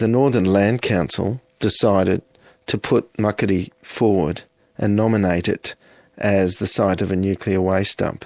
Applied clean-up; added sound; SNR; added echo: none; none; none; none.